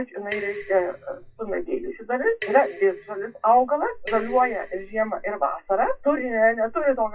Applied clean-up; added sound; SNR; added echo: classical method WPE with log-MMSE.